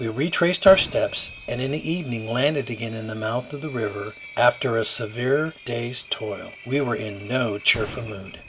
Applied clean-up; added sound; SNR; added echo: none; Gunshot, gunfire + Engine; 17 dB; none.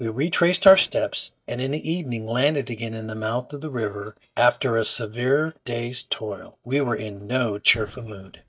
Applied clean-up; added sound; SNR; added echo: neural mask model DeepFilterNet 3.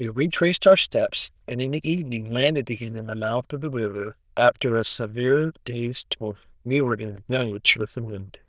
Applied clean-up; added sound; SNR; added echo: neural diffusion model UNIVERSE++.